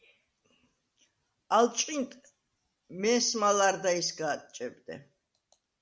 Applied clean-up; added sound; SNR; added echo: none; none; none; none.